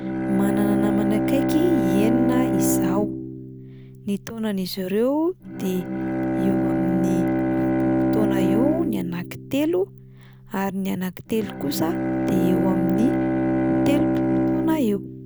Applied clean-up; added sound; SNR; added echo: none; Bowed string instrument; -2 dB; none.